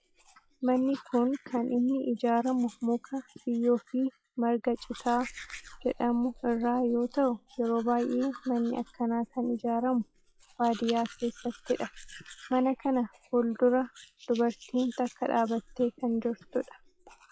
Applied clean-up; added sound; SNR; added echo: classical method log-MMSE.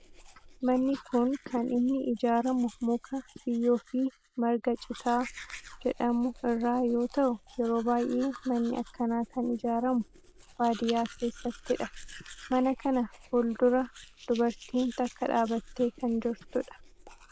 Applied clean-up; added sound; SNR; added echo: none; Domestic sounds, home sounds; 20 dB; none.